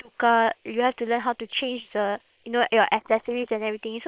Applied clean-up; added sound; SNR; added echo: neural separator model SepFormer WHAM!.